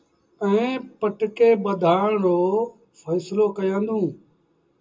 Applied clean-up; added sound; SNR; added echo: none; none; none; reverberation time 0.2 s.